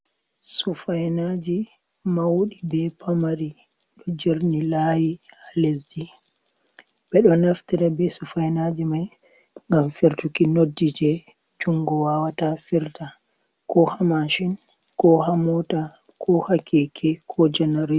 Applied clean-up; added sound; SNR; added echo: none; none; none; none.